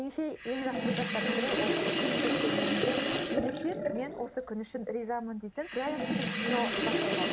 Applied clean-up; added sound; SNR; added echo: none; Sink (filling or washing); -3 dB; none.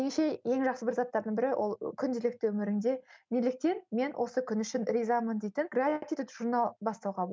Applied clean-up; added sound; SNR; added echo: none; none; none; none.